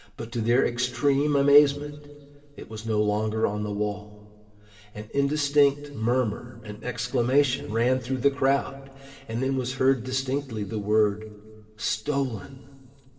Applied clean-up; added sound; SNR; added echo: none; none; none; reverberation time 2.9 s.